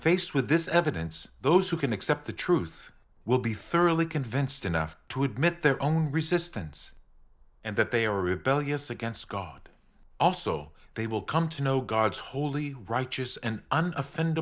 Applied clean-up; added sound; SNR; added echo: none; none; none; none.